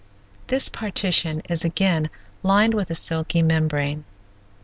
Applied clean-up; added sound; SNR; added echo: none; none; none; none.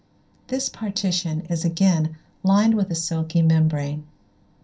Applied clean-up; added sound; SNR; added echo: none; none; none; reverberation time 0.3 s.